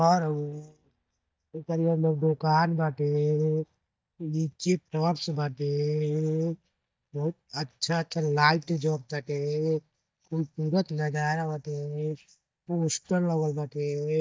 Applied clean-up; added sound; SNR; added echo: neural mask model DeepFilterNet 3.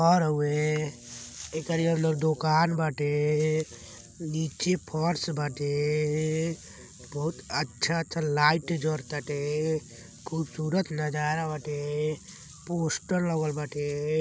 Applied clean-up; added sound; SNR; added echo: none; none; none; none.